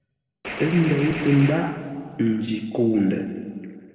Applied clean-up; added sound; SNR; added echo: none; Gunshot, gunfire; 11 dB; reverberation time 1.9 s.